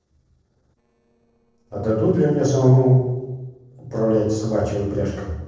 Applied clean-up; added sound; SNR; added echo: neural separator model SepFormer DNS4.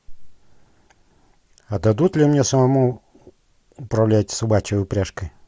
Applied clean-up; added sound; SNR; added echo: none; none; none; none.